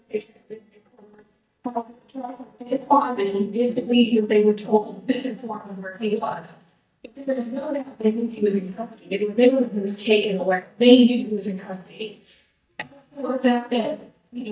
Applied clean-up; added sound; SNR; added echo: neural mask model DeepFilterNet 3.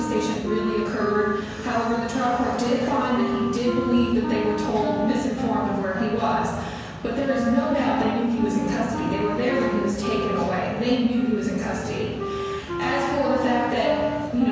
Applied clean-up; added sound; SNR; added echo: none; Wind instrument, woodwind instrument; 8 dB; reverberation time 1.2 s.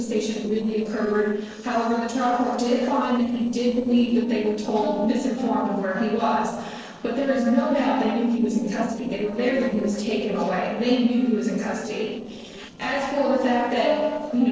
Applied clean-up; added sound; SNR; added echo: neural separator model SepFormer DNS4.